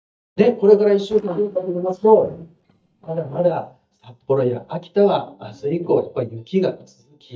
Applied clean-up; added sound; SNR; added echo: neural mask model DeepFilterNet 3.